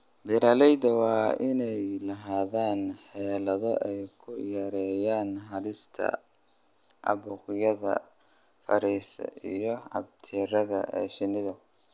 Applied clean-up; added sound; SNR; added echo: none; none; none; none.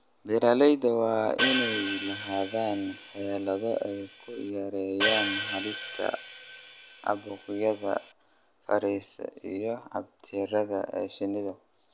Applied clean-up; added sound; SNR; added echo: none; Hi-hat; 2 dB; none.